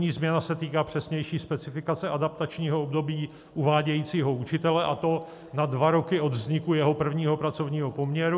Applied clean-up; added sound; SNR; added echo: none; none; none; none.